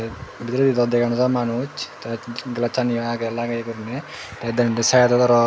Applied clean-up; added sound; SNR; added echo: none; none; none; none.